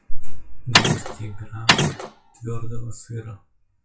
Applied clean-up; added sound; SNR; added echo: classical method WPE with log-MMSE.